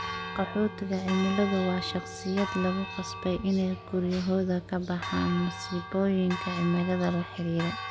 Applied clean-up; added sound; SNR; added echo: none; Church bell; 10 dB; none.